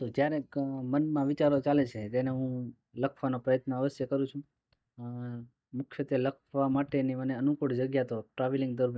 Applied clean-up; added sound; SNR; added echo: neural mask model DeepFilterNet 3.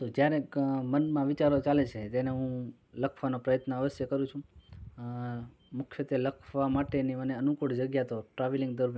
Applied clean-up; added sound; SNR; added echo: none; none; none; none.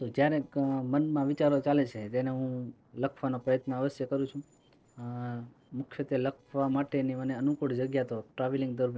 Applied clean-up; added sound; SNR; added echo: neural separator model SepFormer DNS4.